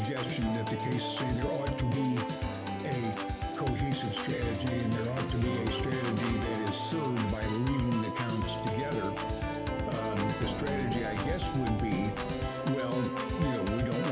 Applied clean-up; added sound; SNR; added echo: none; Organ; 1 dB; none.